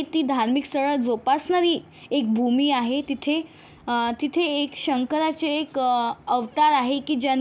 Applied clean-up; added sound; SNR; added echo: none; none; none; none.